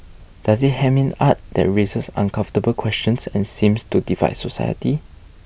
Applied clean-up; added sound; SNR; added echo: none; none; none; none.